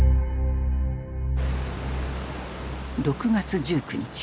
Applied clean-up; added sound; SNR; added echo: none; none; none; none.